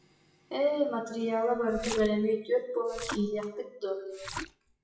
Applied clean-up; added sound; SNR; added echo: classical method WPE with log-MMSE.